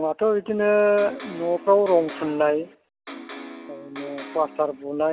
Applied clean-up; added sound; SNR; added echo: none; Electric guitar; 16 dB; none.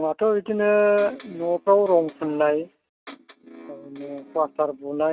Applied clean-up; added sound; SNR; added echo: neural mask model RNNoise.